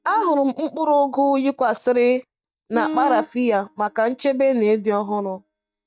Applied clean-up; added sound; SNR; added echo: neural mask model DeepFilterNet 3.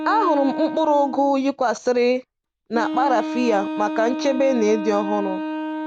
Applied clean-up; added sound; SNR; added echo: none; Wind instrument, woodwind instrument; 7 dB; none.